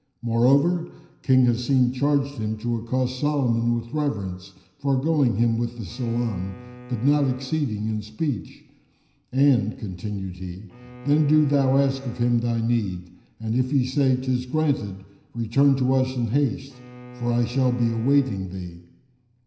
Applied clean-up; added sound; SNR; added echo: none; Bowed string instrument; 20 dB; reverberation time 0.9 s.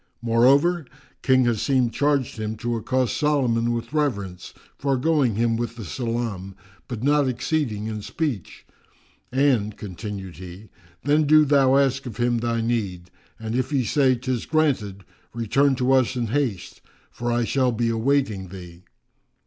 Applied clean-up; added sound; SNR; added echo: none; none; none; none.